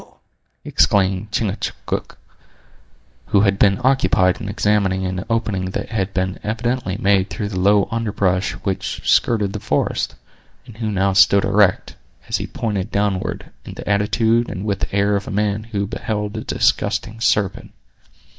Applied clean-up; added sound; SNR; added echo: neural mask model DeepFilterNet 3.